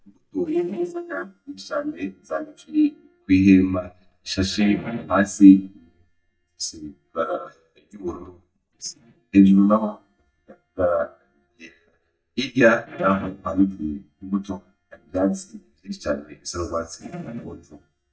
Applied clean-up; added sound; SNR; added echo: neural mask model DeepFilterNet 3.